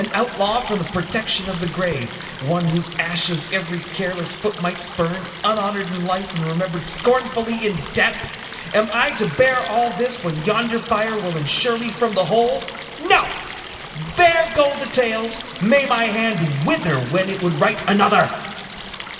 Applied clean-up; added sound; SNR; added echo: none; Stream; 13 dB; reverberation time 2.3 s.